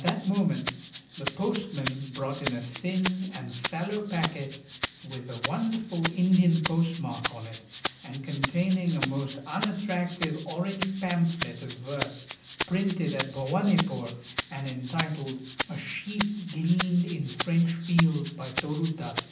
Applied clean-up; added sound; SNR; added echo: none; Rattle (instrument); 8 dB; reverberation time 0.6 s.